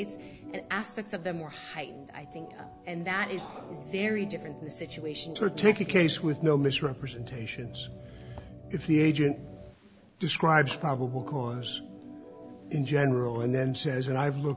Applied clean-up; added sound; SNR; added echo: none; Organ; 16 dB; none.